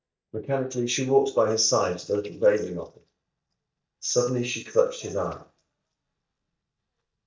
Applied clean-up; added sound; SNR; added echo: neural mask model DeepFilterNet 3.